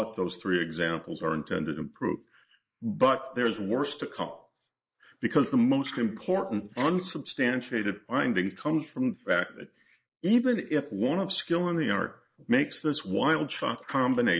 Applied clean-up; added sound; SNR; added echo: neural mask model Resemble Enhance denoiser.